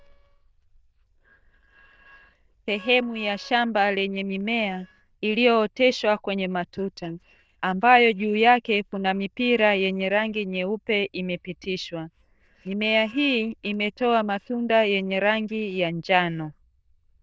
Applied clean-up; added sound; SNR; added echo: neural diffusion model UNIVERSE++.